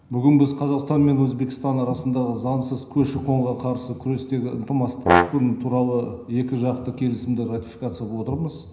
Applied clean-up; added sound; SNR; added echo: none; Brass instrument; 0 dB; reverberation time 0.9 s.